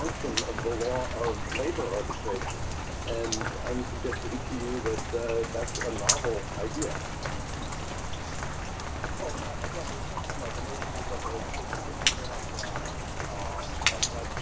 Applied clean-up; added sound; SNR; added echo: none; Rain; -4 dB; reverberation time 0.2 s.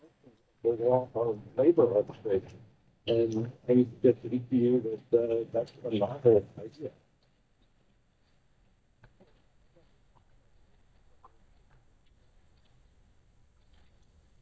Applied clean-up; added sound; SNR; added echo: neural mask model DeepFilterNet 3.